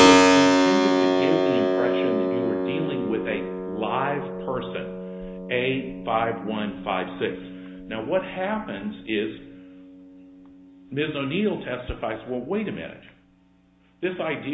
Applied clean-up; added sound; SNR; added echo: none; Keyboard (musical); -4 dB; none.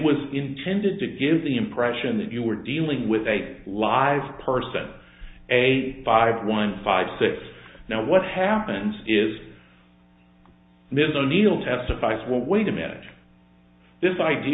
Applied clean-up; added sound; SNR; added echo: none; none; none; none.